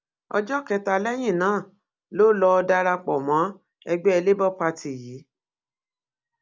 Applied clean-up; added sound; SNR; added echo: none; none; none; none.